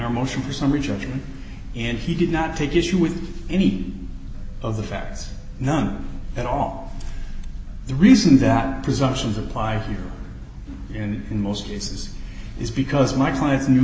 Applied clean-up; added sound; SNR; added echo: none; none; none; none.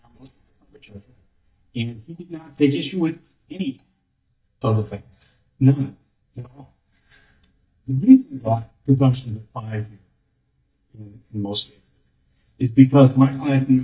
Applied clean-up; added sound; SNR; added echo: neural mask model DeepFilterNet 3.